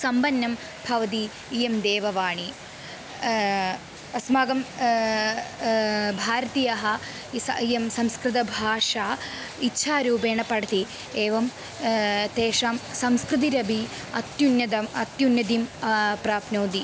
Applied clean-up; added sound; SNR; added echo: none; none; none; none.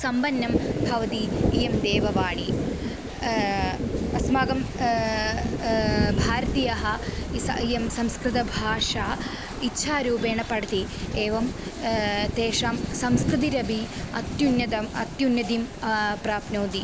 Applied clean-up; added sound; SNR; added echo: none; Thunder; 2 dB; none.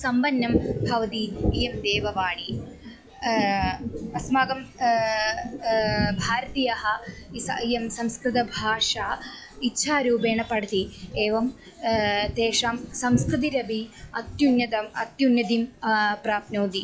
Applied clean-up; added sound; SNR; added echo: classical method log-MMSE.